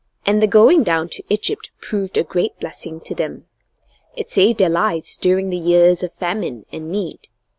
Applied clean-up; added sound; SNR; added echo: none; none; none; none.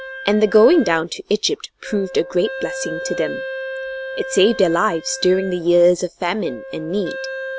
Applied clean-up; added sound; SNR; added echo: none; Wind instrument, woodwind instrument; 11 dB; none.